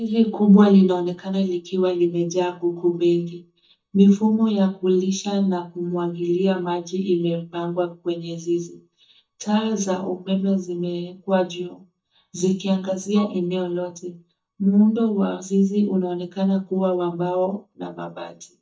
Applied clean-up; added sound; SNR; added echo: neural mask model DeepFilterNet 3.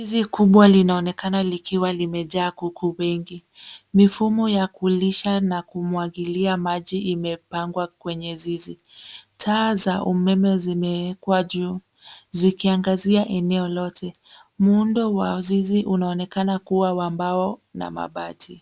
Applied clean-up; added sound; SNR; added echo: none; none; none; none.